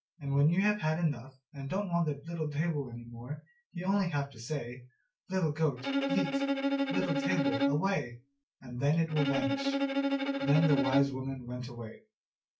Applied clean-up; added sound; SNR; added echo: none; Bowed string instrument; 0 dB; reverberation time 0.2 s.